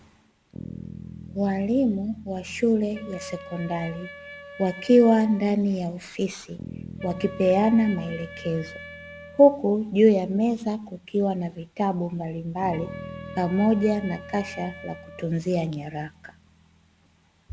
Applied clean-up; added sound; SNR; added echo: none; Wind instrument, woodwind instrument + Bass guitar; 17 dB; none.